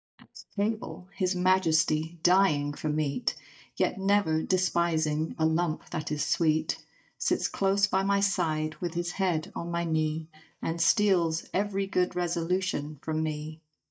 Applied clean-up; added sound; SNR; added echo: neural mask model DeepFilterNet 3.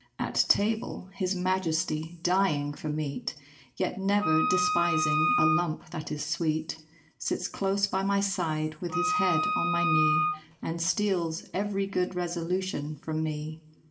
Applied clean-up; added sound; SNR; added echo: none; Wind instrument, woodwind instrument; -1 dB; reverberation time 0.5 s.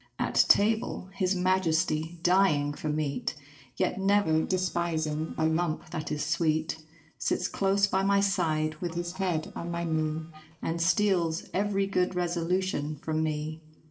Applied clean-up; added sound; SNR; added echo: neural separator model SepFormer DNS4.